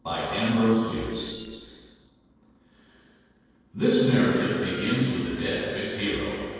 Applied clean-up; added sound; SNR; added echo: neural separator model SepFormer DNS4.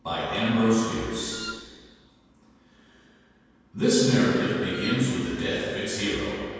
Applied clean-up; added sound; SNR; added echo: none; Wind instrument, woodwind instrument; 13 dB; reverberation time 2.1 s.